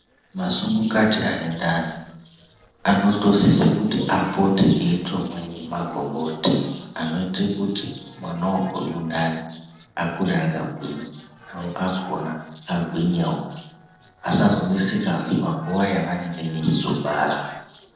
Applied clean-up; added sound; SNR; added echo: neural separator model SepFormer DNS4.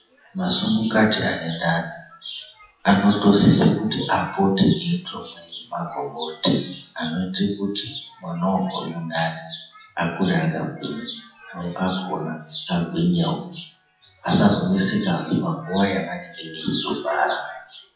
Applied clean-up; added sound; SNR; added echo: classical method WPE with log-MMSE.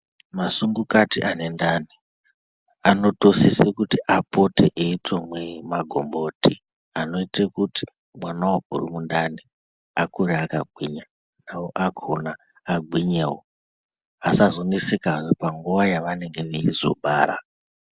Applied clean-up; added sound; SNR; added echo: none; none; none; none.